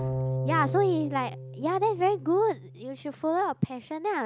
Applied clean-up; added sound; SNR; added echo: none; Bowed string instrument; 7 dB; none.